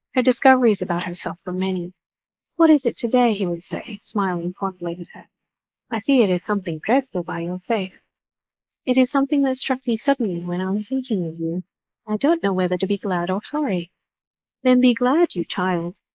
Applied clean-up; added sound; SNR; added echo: neural mask model Resemble Enhance denoiser.